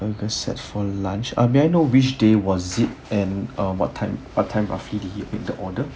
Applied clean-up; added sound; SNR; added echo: none; none; none; none.